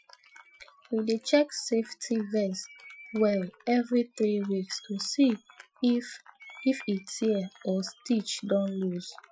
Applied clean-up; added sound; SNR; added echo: classical method Wiener filter.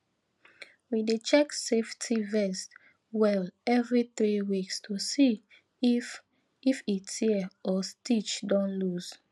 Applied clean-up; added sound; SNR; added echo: none; none; none; none.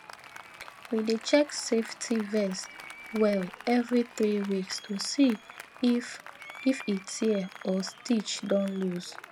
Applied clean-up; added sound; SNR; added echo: none; Applause; 17 dB; none.